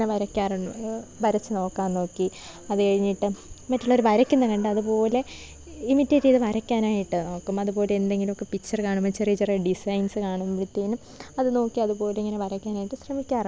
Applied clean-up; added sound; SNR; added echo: none; none; none; none.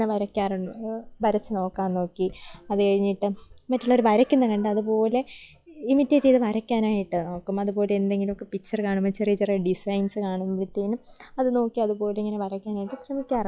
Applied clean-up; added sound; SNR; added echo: classical method log-MMSE.